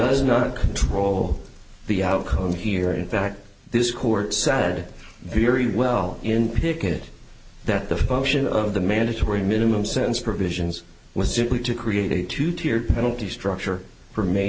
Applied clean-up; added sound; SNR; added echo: none; none; none; none.